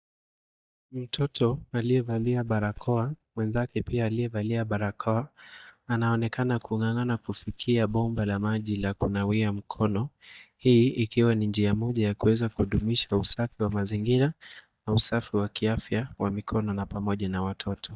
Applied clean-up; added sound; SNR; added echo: neural mask model DeepFilterNet 3.